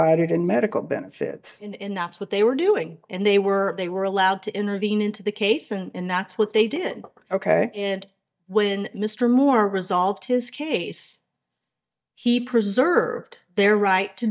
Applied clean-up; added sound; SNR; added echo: neural mask model DeepFilterNet 3.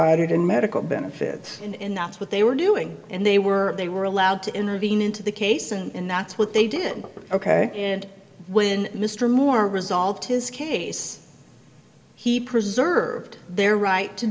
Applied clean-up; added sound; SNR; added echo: none; Knock; 17 dB; reverberation time 1.2 s.